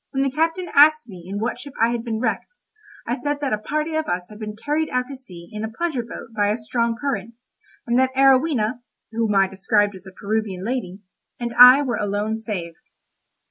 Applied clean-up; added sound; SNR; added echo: none; none; none; none.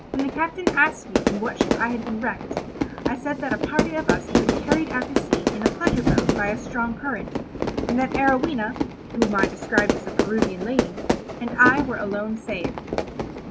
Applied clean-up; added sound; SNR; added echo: none; Fire / Fireworks; -1 dB; none.